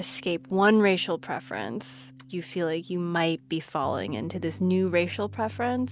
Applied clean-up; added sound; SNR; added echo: none; none; none; none.